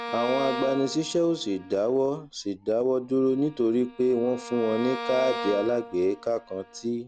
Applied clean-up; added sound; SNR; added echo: none; Bowed string instrument; 11 dB; none.